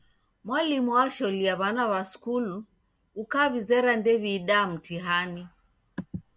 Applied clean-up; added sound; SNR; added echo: none; none; none; none.